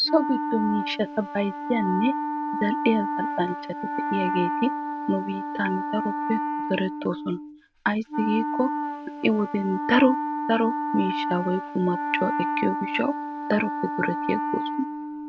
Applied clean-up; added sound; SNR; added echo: none; Wind instrument, woodwind instrument; 3 dB; none.